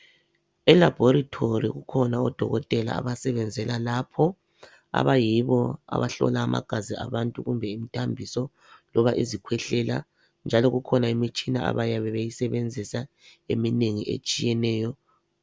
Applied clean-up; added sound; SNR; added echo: none; none; none; none.